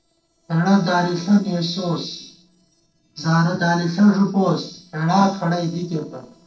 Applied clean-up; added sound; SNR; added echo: neural separator model SepFormer DNS4.